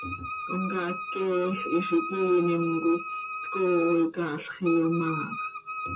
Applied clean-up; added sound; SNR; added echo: none; Wind instrument, woodwind instrument; 7 dB; reverberation time 0.2 s.